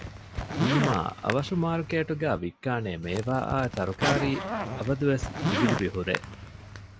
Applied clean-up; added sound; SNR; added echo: none; Zipper (clothing); 4 dB; none.